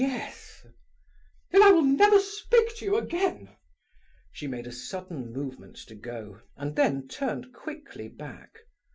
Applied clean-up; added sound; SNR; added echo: none; none; none; none.